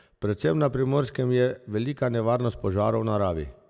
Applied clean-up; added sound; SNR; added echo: none; none; none; none.